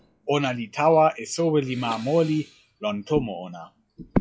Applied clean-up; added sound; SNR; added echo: classical method log-MMSE.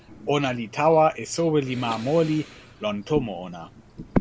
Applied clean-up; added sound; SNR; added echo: none; Breathing; 11 dB; none.